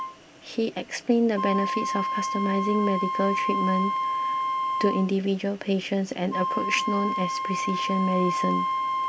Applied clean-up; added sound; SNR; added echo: none; Wind instrument, woodwind instrument; 2 dB; none.